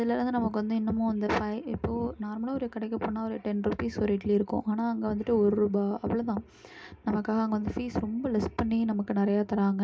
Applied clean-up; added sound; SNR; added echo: none; none; none; reverberation time 0.3 s.